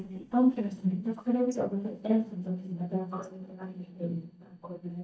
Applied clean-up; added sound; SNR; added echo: neural mask model DeepFilterNet 3.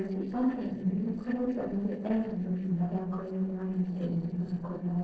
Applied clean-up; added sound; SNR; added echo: neural separator model SepFormer DNS4.